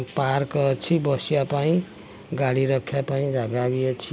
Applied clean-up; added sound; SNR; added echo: none; none; none; none.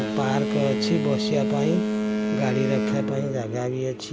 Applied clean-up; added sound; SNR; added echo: none; Boat, Water vehicle; -1 dB; none.